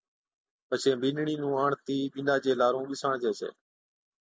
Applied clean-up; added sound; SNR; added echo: none; none; none; none.